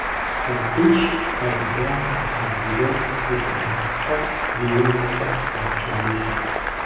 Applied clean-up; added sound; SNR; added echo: none; Applause; 0 dB; reverberation time 1.1 s.